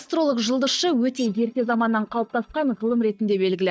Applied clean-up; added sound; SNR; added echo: neural mask model DeepFilterNet 3.